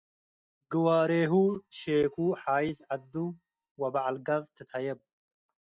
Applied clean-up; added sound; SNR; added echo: neural mask model DeepFilterNet 3.